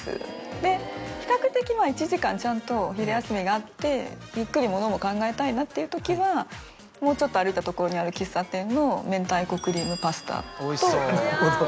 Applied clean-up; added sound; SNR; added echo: none; none; none; none.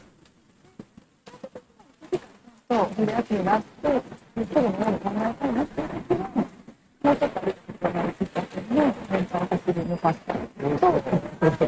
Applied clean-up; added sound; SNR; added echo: neural mask model RNNoise.